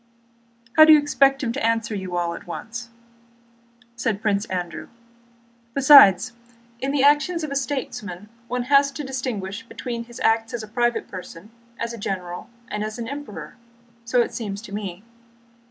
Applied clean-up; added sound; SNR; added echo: none; none; none; none.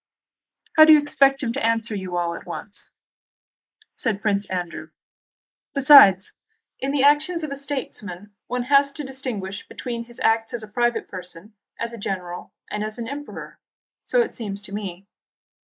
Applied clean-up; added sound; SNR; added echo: neural mask model Resemble Enhance denoiser.